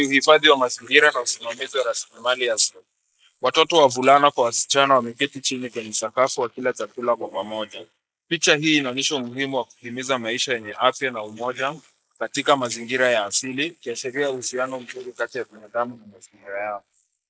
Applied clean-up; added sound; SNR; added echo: neural mask model Resemble Enhance denoiser.